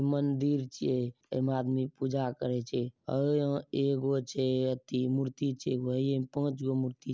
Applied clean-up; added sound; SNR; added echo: none; none; none; none.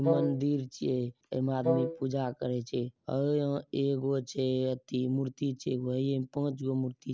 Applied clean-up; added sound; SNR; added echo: none; Wind instrument, woodwind instrument; 2 dB; none.